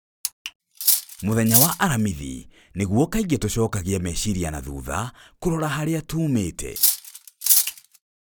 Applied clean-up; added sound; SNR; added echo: none; Cutlery, silverware; -2 dB; none.